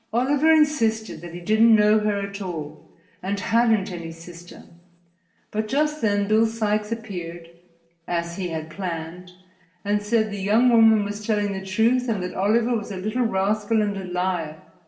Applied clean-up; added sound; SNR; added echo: none; none; none; reverberation time 0.6 s.